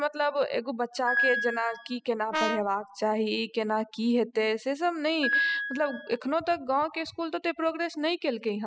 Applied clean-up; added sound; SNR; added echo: classical method spectral subtraction.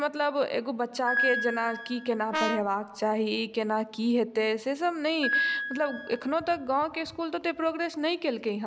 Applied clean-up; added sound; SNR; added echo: none; Brass instrument + Piano; 3 dB; none.